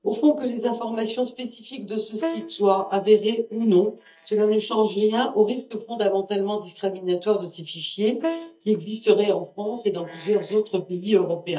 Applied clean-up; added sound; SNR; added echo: neural mask model DeepFilterNet 3.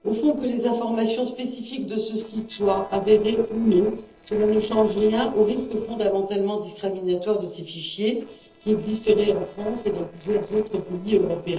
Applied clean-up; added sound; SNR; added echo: neural separator model SepFormer DNS4.